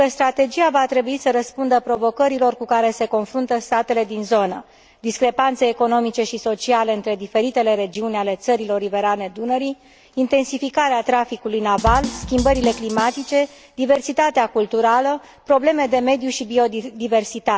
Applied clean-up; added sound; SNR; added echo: none; Drum kit; 8 dB; none.